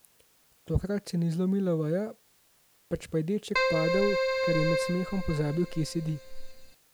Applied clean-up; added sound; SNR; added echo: none; Keyboard (musical); -1 dB; none.